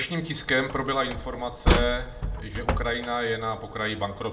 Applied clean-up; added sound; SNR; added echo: none; Slam; 1 dB; reverberation time 0.3 s.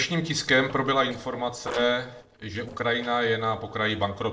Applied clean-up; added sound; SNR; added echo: neural separator model SepFormer DNS4.